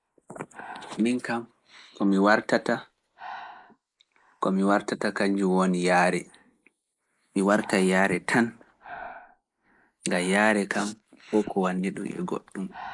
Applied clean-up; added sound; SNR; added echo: neural mask model Resemble Enhance denoiser.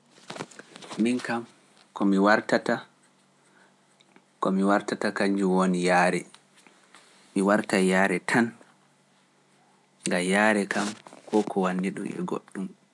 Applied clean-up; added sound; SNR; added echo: none; none; none; none.